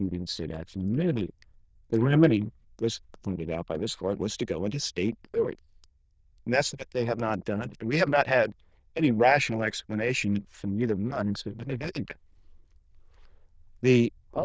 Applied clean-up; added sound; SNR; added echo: neural diffusion model UNIVERSE++.